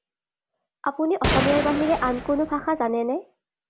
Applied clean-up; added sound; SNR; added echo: none; Gunshot, gunfire; 2 dB; none.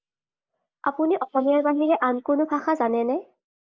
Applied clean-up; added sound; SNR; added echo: neural mask model Resemble Enhance denoiser.